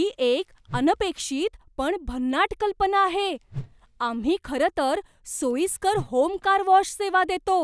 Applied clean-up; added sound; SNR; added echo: none; Whoosh, swoosh, swish; 17 dB; none.